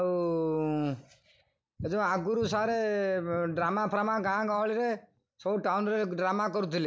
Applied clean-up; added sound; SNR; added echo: neural mask model DeepFilterNet 3.